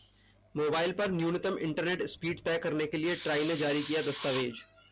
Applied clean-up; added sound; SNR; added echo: none; Hiss; 3 dB; none.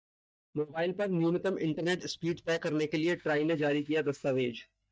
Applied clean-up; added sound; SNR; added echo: neural mask model DeepFilterNet 3.